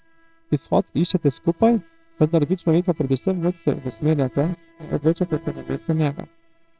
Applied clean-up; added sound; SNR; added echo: neural separator model SepFormer WHAMR!.